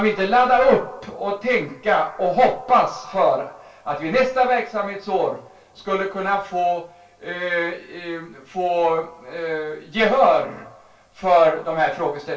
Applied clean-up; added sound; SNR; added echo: none; none; none; reverberation time 0.2 s.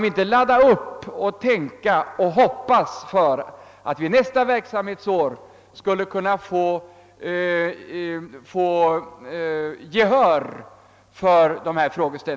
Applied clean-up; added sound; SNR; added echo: none; none; none; none.